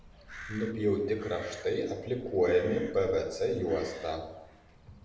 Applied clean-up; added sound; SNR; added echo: none; Crow; 18 dB; reverberation time 0.9 s.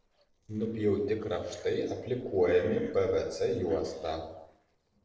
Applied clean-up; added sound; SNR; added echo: neural separator model SepFormer DNS4.